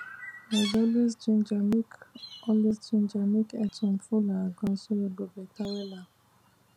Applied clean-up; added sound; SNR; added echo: none; Chirp, tweet; 18 dB; none.